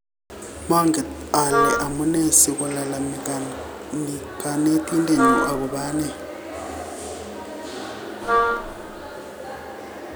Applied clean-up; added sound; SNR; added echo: none; Wind instrument, woodwind instrument; 0 dB; none.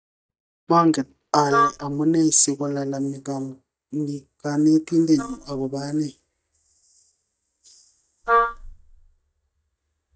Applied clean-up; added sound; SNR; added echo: neural mask model DeepFilterNet 3.